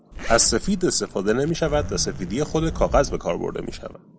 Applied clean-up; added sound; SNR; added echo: none; Zipper (clothing); 8 dB; none.